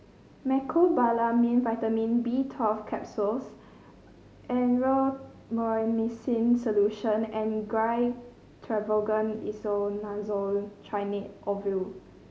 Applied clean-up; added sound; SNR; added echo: none; none; none; none.